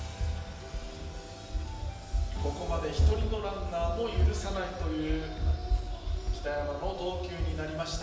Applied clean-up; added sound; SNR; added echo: none; Run; -4 dB; reverberation time 1.0 s.